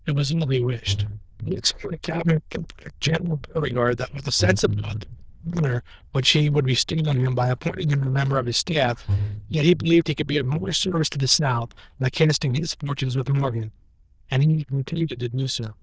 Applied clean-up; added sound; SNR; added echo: neural diffusion model UNIVERSE++.